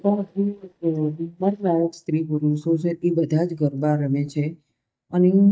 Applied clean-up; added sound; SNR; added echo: neural mask model DeepFilterNet 3.